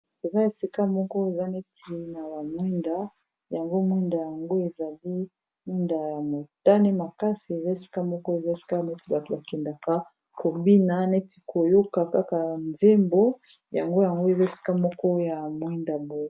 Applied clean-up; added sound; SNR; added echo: none; none; none; none.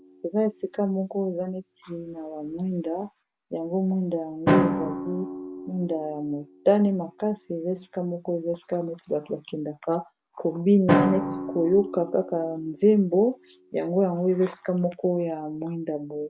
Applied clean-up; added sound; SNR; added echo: none; Drum; 7 dB; none.